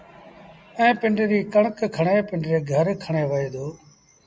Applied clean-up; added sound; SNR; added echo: none; none; none; none.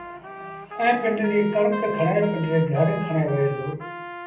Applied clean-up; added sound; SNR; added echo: none; Trumpet; 12 dB; reverberation time 0.6 s.